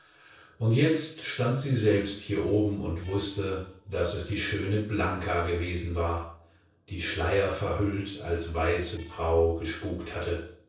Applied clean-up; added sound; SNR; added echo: neural separator model SepFormer DNS4.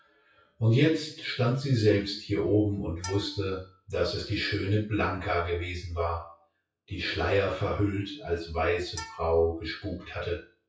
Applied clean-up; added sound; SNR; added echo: classical method WPE with log-MMSE.